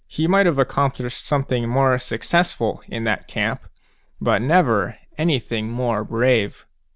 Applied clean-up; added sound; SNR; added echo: none; none; none; none.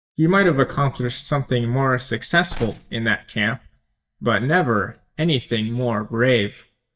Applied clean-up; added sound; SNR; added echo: neural mask model DeepFilterNet 3.